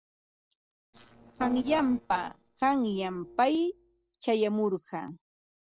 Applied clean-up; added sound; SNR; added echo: neural separator model SepFormer DNS4.